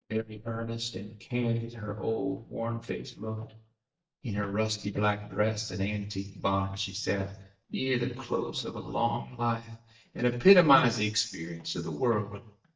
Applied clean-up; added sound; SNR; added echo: neural mask model DeepFilterNet 3.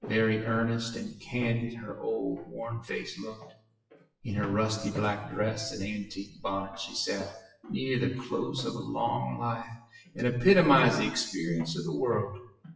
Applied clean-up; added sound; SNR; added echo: classical method WPE with log-MMSE.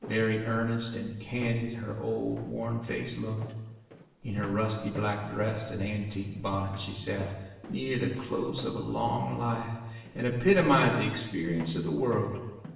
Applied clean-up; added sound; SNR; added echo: none; Walk, footsteps; 18 dB; reverberation time 1.0 s.